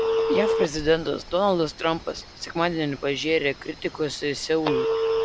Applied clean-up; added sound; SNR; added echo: none; Telephone; 2 dB; none.